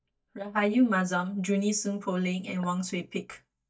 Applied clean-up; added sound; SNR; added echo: neural mask model DeepFilterNet 3.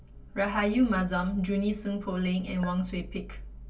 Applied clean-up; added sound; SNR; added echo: none; Chink, clink; 18 dB; reverberation time 0.1 s.